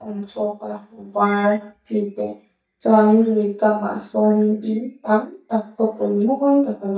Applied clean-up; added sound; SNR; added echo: neural mask model DeepFilterNet 3.